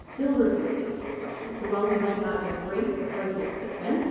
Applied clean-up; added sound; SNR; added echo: none; Writing; 13 dB; reverberation time 2.2 s.